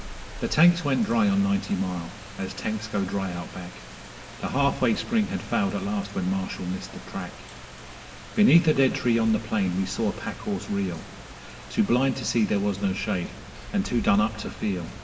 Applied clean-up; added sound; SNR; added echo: none; Rain; 14 dB; reverberation time 2.1 s.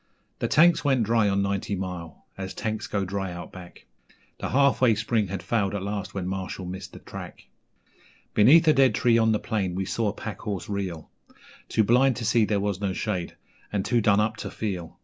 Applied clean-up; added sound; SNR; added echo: none; none; none; none.